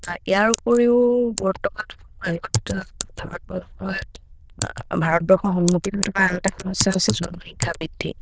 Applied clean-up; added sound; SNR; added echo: neural diffusion model UNIVERSE++.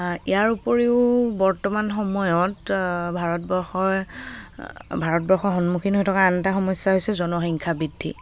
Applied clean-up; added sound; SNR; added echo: none; none; none; none.